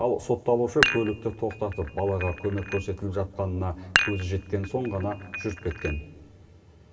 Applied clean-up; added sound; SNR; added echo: none; Dishes, pots, and pans; 4 dB; reverberation time 2.9 s.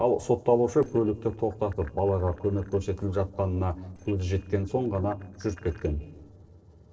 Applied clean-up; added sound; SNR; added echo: neural separator model SepFormer DNS4.